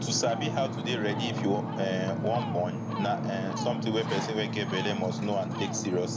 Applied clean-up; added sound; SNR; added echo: none; Ocean; 1 dB; none.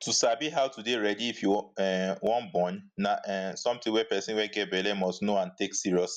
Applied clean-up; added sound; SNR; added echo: none; none; none; none.